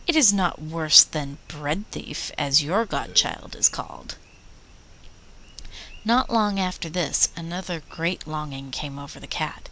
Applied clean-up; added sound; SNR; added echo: none; Burping, eructation; 18 dB; none.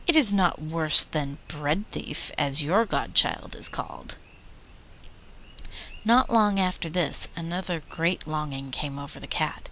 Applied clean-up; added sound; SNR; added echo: none; none; none; none.